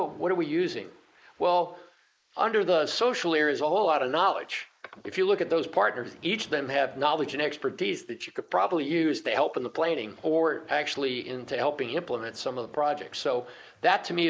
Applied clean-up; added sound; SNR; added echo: neural mask model Resemble Enhance denoiser.